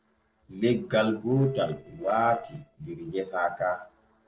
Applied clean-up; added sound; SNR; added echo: neural separator model SepFormer DNS4.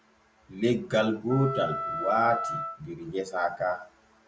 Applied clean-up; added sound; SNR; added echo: none; Wind instrument, woodwind instrument; 5 dB; none.